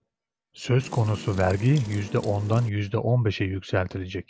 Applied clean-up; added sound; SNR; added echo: none; Wind; 15 dB; none.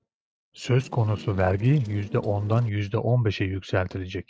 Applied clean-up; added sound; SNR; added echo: neural mask model RNNoise.